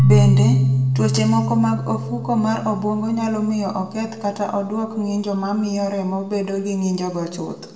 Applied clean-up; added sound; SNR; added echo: none; Keyboard (musical); 1 dB; reverberation time 1.0 s.